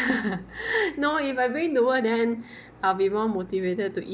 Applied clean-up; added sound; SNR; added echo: none; none; none; none.